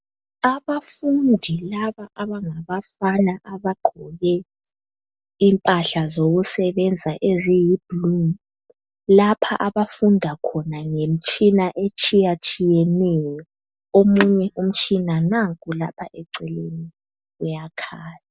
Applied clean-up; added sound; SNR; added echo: none; Telephone; 10 dB; none.